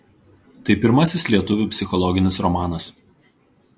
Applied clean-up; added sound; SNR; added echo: none; none; none; none.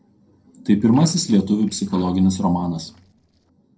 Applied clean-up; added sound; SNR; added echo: neural separator model SepFormer DNS4.